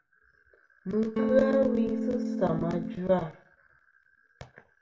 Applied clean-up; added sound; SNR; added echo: none; Electric guitar / Strum; -1 dB; reverberation time 0.2 s.